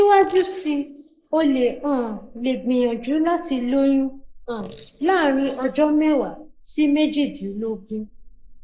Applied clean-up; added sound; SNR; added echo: neural mask model Resemble Enhance denoiser.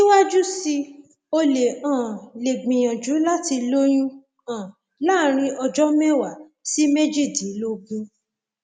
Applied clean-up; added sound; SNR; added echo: none; none; none; none.